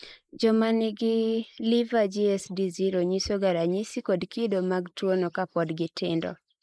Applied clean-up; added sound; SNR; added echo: neural mask model Resemble Enhance denoiser.